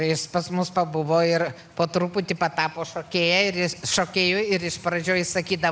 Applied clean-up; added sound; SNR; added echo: none; none; none; none.